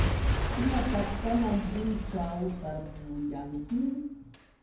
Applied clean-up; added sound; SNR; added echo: none; Shatter / Crushing / Boom; 0 dB; reverberation time 0.9 s.